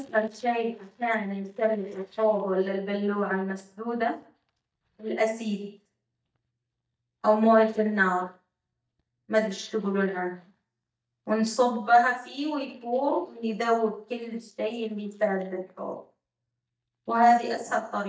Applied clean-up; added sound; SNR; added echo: neural mask model DeepFilterNet 3.